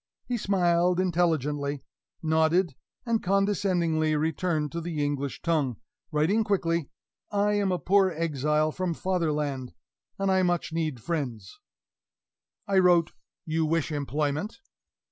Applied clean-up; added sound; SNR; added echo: none; none; none; none.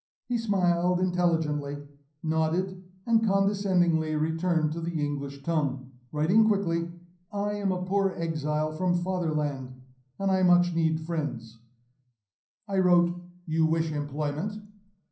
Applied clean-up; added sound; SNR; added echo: none; none; none; reverberation time 0.6 s.